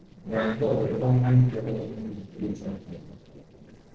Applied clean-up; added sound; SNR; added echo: neural separator model SepFormer DNS4.